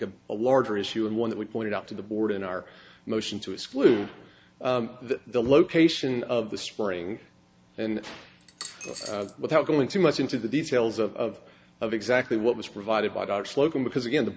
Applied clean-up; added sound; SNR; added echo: none; Coin (dropping); 16 dB; none.